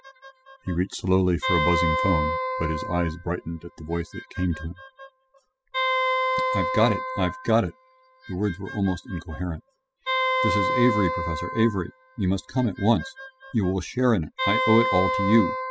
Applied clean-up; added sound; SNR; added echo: classical method spectral subtraction.